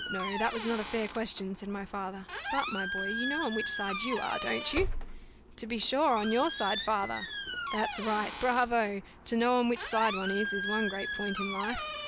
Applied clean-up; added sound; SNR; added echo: none; Squeak; 5 dB; none.